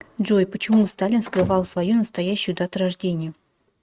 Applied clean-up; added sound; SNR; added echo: neural mask model RNNoise.